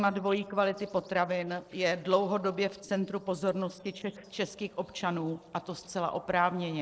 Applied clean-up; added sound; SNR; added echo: neural separator model SepFormer DNS4.